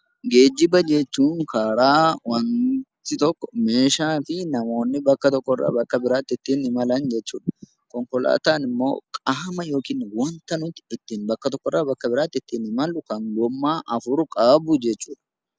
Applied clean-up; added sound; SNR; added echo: none; none; none; none.